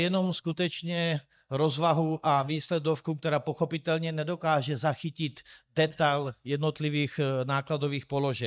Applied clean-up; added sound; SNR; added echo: neural mask model DeepFilterNet 3.